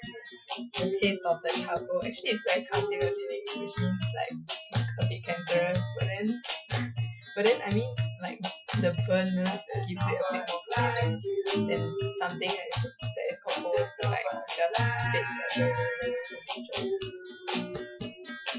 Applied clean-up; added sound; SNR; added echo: classical method Wiener filter.